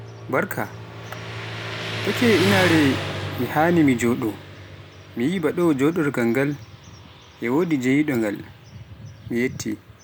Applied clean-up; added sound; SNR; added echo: none; Motorcycle; 8 dB; none.